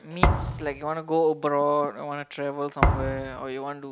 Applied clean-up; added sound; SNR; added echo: none; Thump, thud; -1 dB; none.